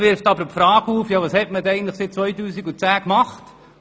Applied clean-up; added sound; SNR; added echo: none; none; none; none.